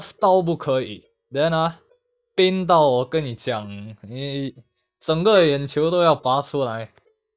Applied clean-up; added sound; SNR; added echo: neural mask model DeepFilterNet 3.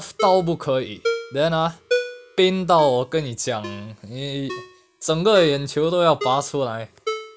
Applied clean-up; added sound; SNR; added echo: none; Ringtone; 10 dB; none.